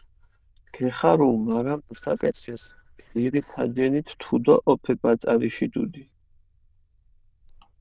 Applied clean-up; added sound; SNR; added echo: neural diffusion model UNIVERSE++.